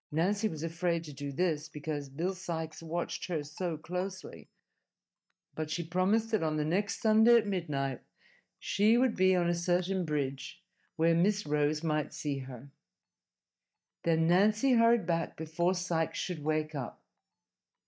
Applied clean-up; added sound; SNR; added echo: neural mask model DeepFilterNet 3.